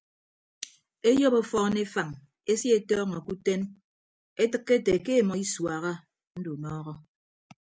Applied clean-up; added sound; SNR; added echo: none; none; none; none.